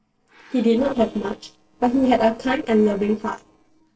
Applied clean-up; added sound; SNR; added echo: neural separator model SepFormer DNS4.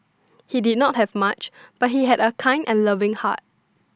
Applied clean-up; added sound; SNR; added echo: none; none; none; none.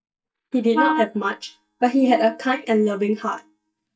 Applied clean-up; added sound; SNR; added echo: neural mask model DeepFilterNet 3.